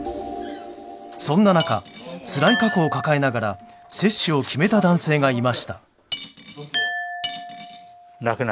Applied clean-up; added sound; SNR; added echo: none; Glass + Cutlery, silverware / Dishes, pots, and pans; 11 dB; none.